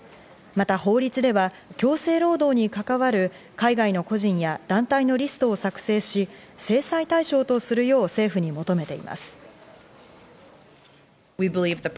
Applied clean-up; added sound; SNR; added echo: none; none; none; none.